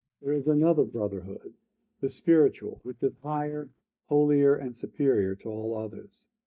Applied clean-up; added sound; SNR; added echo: neural mask model DeepFilterNet 3.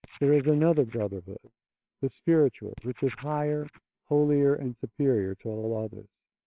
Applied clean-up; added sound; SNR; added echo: neural separator model SepFormer WHAMR!.